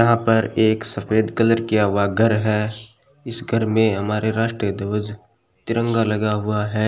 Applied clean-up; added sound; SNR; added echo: none; none; none; none.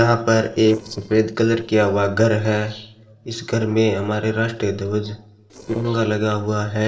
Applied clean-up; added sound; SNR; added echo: neural separator model SepFormer DNS4.